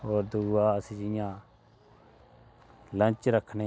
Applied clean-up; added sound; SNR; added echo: none; none; none; none.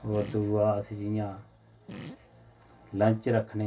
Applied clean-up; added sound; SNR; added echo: none; Fart; 19 dB; reverberation time 0.2 s.